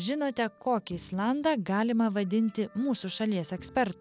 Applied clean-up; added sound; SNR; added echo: none; none; none; none.